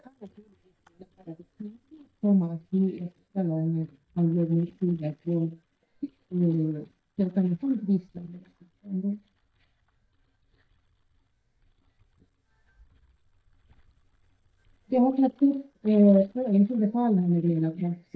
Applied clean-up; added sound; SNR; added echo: neural mask model DeepFilterNet 3.